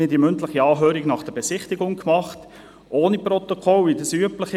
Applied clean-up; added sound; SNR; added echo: none; none; none; none.